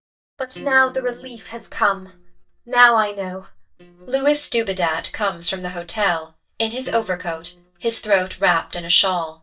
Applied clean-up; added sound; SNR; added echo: neural mask model DeepFilterNet 3.